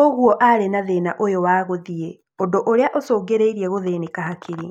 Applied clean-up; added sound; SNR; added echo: none; none; none; none.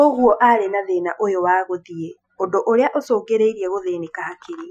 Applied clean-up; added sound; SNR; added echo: classical method Wiener filter.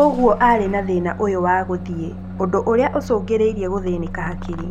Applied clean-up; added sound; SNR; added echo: none; Engine starting / Bus + Organ; 10 dB; none.